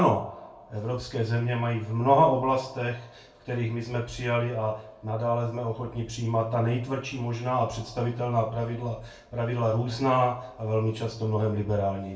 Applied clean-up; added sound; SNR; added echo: none; none; none; reverberation time 0.3 s.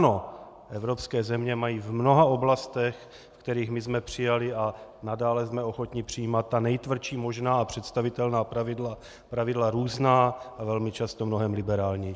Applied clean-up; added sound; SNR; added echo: none; none; none; none.